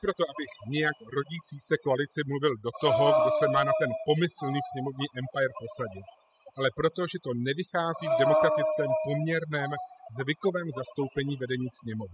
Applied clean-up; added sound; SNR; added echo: classical method spectral subtraction.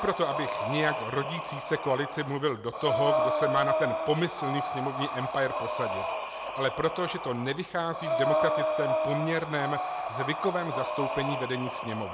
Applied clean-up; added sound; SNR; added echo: none; Breathing; 0 dB; none.